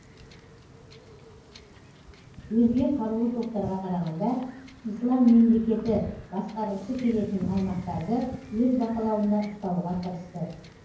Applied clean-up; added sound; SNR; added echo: none; Wind / Ocean / Boat, Water vehicle; 16 dB; reverberation time 0.9 s.